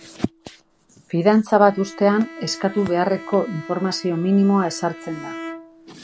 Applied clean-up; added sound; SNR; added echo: none; Bowed string instrument; 17 dB; none.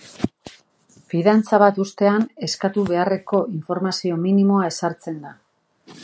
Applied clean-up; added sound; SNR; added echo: none; none; none; none.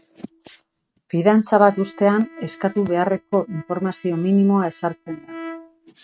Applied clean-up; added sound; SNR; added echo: neural mask model RNNoise.